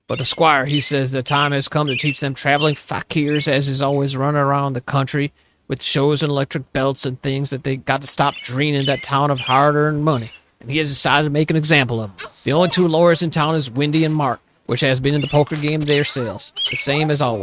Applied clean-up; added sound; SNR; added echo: neural mask model RNNoise.